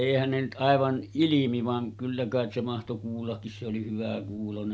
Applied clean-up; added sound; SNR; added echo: none; none; none; none.